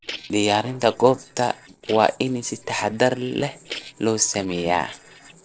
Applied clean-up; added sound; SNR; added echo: neural separator model SepFormer DNS4.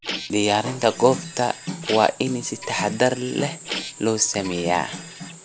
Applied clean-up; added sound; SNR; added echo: none; Printer; 13 dB; none.